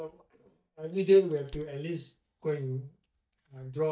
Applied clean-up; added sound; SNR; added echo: neural mask model DeepFilterNet 3.